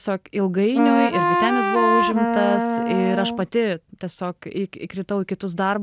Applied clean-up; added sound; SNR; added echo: none; Wind instrument, woodwind instrument; -2 dB; none.